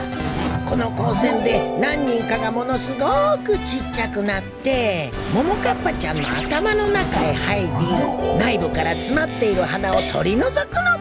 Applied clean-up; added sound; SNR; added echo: none; Keyboard (musical) + Wind instrument, woodwind instrument; 5 dB; none.